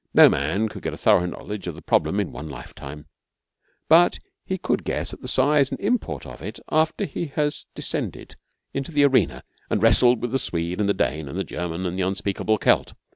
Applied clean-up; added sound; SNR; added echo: none; none; none; none.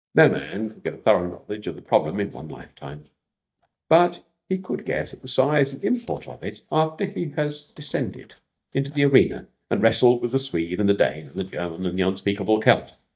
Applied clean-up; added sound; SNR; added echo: neural mask model DeepFilterNet 3.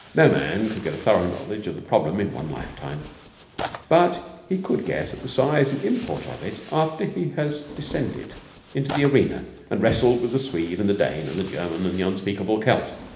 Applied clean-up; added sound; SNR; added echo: none; Tearing; 17 dB; reverberation time 1.0 s.